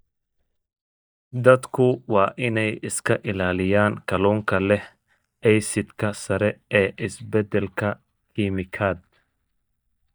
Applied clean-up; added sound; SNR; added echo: neural mask model DeepFilterNet 3.